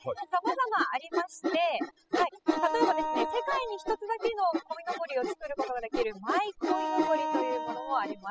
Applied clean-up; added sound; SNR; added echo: classical method spectral subtraction.